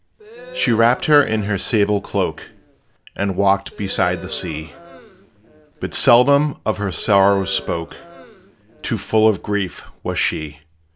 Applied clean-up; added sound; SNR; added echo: none; Crowd; 19 dB; none.